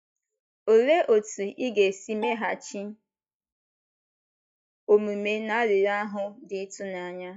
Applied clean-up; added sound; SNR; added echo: classical method log-MMSE.